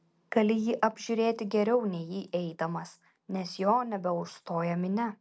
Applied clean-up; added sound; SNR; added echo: none; none; none; none.